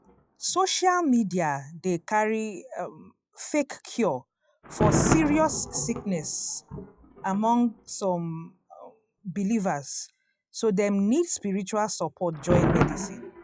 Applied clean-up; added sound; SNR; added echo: classical method log-MMSE.